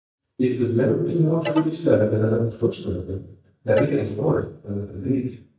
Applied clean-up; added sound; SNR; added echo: neural mask model DeepFilterNet 3.